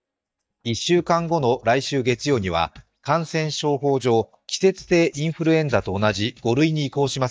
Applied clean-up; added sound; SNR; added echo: neural mask model DeepFilterNet 3.